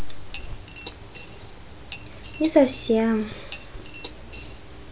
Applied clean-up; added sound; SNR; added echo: none; Cutlery, silverware / Dishes, pots, and pans; 19 dB; none.